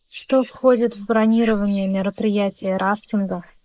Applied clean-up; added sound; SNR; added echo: neural mask model Resemble Enhance denoiser.